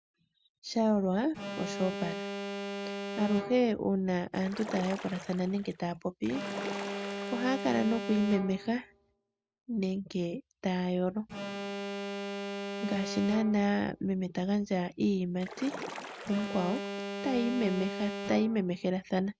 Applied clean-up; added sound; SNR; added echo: none; Alarm + Splash, splatter; 8 dB; none.